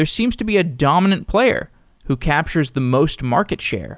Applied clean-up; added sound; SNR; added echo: none; none; none; none.